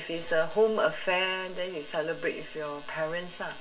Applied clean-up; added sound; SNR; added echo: none; none; none; reverberation time 0.1 s.